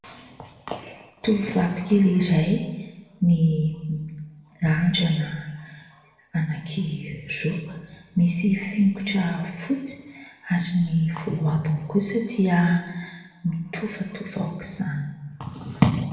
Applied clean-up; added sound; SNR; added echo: none; none; none; reverberation time 1.1 s.